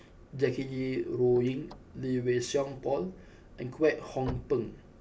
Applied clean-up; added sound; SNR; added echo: none; Slam / Car; 17 dB; none.